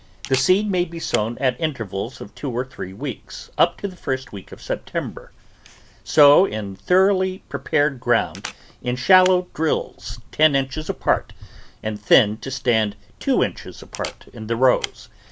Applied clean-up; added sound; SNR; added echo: none; Camera; 17 dB; none.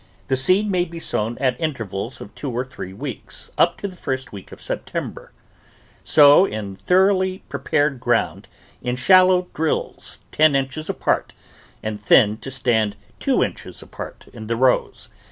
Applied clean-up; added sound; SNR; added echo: none; none; none; none.